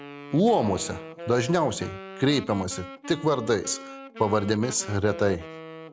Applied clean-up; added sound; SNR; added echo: none; Wind instrument, woodwind instrument; 14 dB; none.